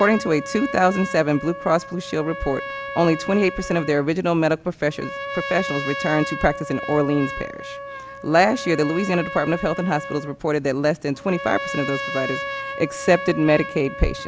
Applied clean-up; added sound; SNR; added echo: none; Trumpet; 10 dB; none.